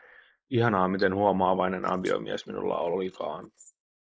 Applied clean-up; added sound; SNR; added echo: neural mask model Resemble Enhance denoiser.